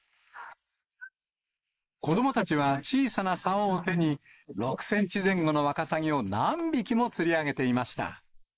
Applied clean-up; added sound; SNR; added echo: neural mask model Resemble Enhance denoiser.